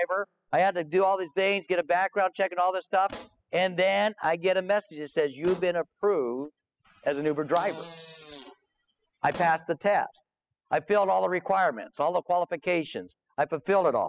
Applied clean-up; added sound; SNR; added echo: classical method spectral subtraction.